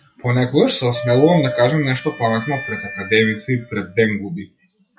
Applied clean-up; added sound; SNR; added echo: classical method log-MMSE.